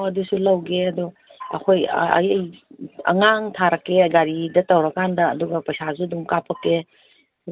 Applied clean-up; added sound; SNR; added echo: none; none; none; none.